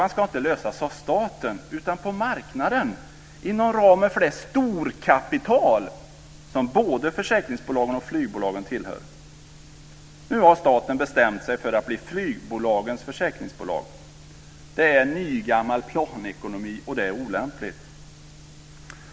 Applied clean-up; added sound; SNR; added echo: none; none; none; none.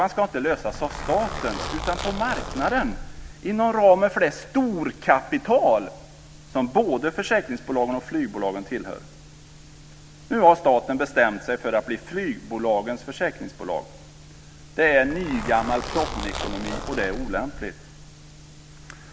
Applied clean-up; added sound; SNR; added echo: none; Zipper (clothing); 8 dB; none.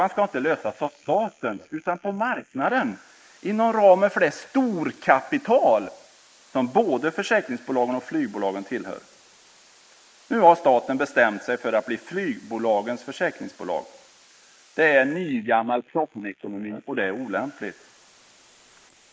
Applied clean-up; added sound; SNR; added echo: neural mask model Resemble Enhance denoiser.